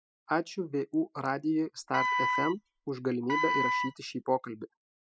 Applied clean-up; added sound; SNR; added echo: classical method spectral subtraction.